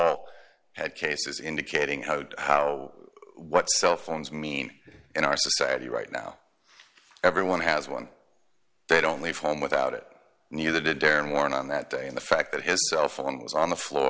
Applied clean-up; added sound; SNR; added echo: none; none; none; none.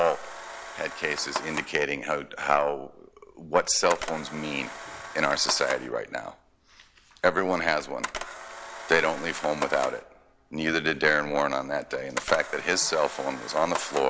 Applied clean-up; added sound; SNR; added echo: none; Camera; 12 dB; none.